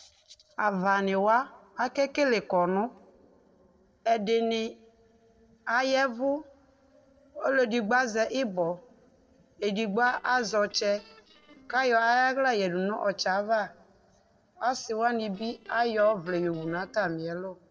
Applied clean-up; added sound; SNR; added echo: neural separator model SepFormer DNS4.